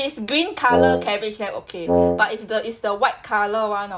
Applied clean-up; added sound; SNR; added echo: none; Wind instrument, woodwind instrument; -3 dB; none.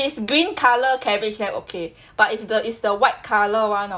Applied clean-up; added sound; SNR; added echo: none; none; none; none.